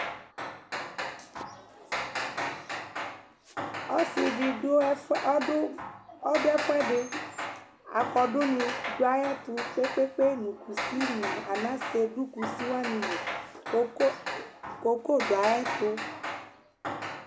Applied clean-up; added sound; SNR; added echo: none; Hammer; 6 dB; none.